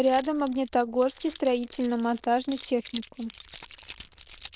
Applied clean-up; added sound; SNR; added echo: neural diffusion model UNIVERSE++.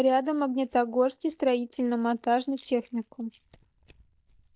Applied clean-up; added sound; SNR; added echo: neural mask model DeepFilterNet 3.